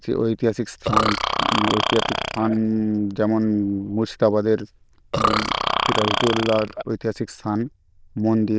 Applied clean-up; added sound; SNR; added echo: neural diffusion model UNIVERSE++.